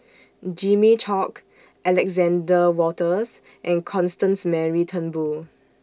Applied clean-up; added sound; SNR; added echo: none; none; none; none.